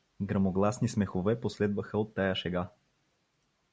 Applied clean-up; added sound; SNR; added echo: none; none; none; none.